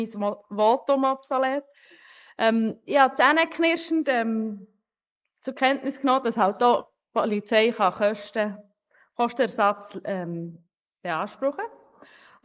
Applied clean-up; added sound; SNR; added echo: neural mask model Resemble Enhance denoiser.